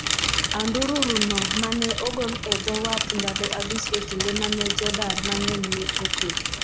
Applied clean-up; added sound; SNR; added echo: none; Mechanisms / Bicycle; -2 dB; none.